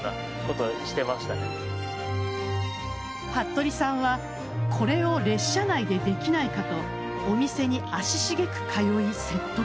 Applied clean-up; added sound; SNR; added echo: none; Keyboard (musical); 11 dB; none.